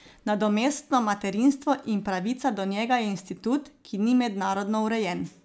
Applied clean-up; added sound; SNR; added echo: none; none; none; none.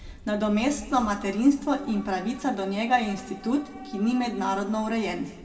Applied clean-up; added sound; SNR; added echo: none; Subway, metro, underground / Train; 19 dB; reverberation time 1.3 s.